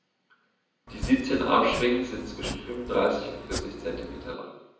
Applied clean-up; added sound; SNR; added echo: none; Domestic sounds, home sounds; 10 dB; reverberation time 0.9 s.